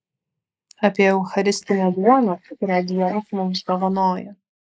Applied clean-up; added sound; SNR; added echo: neural mask model Resemble Enhance denoiser.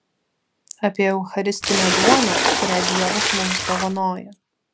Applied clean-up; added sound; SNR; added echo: none; Splash, splatter; -3 dB; none.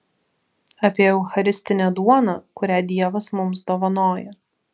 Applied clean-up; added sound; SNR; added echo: none; none; none; none.